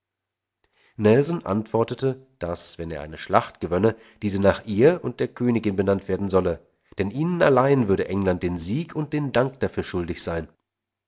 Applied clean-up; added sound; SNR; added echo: none; none; none; none.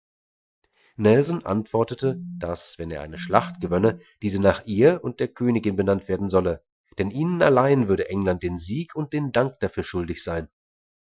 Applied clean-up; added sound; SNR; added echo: classical method Wiener filter.